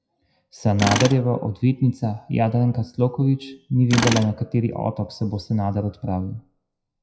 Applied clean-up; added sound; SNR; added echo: classical method WPE with log-MMSE.